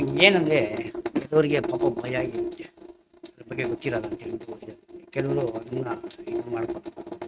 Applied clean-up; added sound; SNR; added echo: neural mask model RNNoise.